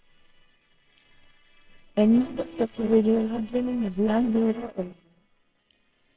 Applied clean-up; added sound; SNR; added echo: neural separator model SepFormer WHAMR!.